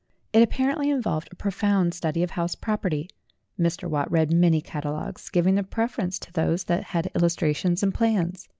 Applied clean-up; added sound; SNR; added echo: none; none; none; none.